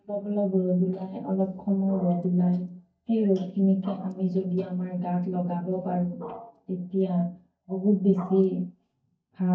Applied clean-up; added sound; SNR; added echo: neural mask model DeepFilterNet 3.